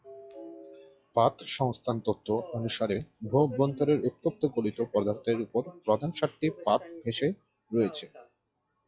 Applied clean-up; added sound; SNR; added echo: classical method log-MMSE.